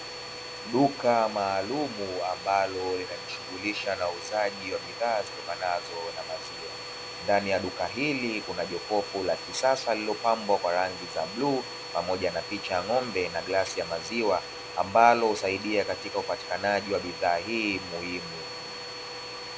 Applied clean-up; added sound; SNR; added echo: none; Domestic sounds, home sounds; 10 dB; none.